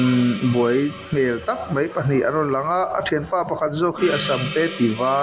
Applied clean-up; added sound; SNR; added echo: none; Gong; 14 dB; none.